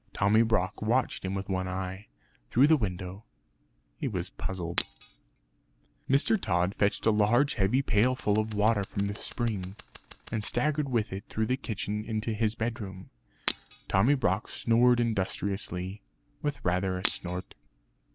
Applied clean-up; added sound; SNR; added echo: none; Scissors + Shatter; 13 dB; none.